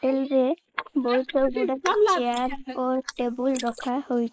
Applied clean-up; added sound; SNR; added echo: neural mask model Resemble Enhance denoiser.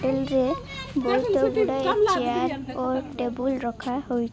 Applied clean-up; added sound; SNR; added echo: none; none; none; none.